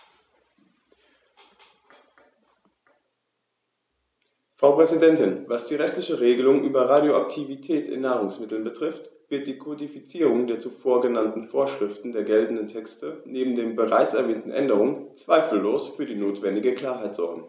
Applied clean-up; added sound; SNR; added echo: none; none; none; none.